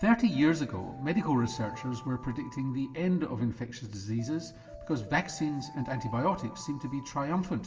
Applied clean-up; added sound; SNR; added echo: none; Alarm; 17 dB; reverberation time 2.4 s.